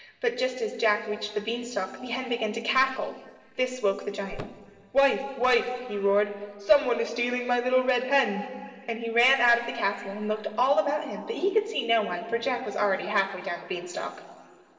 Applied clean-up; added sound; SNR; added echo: neural separator model SepFormer DNS4.